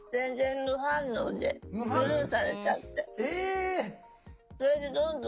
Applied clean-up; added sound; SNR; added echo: none; none; none; none.